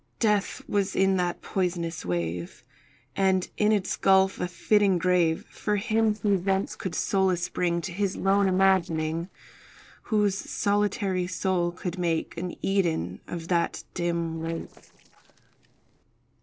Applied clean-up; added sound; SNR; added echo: neural separator model SepFormer DNS4.